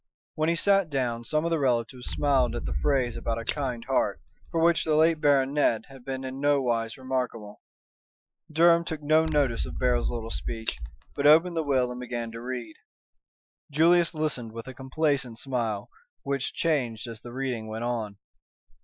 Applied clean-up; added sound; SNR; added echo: classical method Wiener filter.